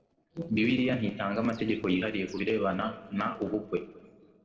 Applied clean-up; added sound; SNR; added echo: neural separator model SepFormer DNS4.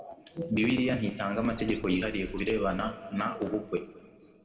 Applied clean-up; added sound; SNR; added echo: none; Bird; 13 dB; reverberation time 1.7 s.